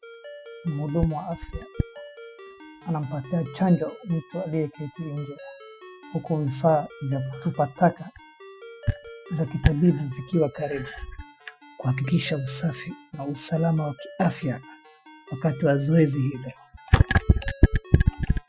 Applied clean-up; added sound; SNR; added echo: classical method spectral subtraction.